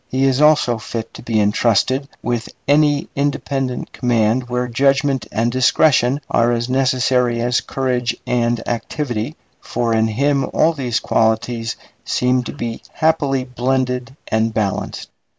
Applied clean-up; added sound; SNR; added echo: none; none; none; none.